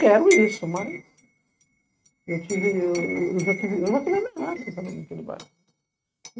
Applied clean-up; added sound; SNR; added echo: neural mask model RNNoise.